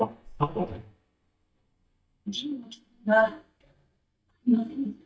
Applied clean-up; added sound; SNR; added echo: neural mask model DeepFilterNet 3.